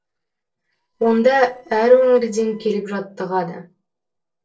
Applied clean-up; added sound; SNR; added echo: neural separator model SepFormer DNS4.